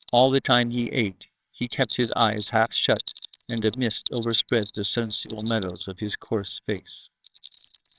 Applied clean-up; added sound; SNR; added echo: neural separator model SepFormer WHAMR!.